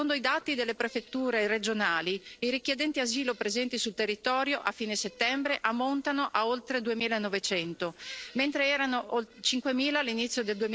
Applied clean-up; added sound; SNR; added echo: neural separator model SepFormer DNS4.